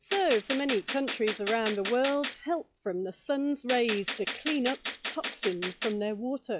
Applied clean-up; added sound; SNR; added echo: classical method log-MMSE.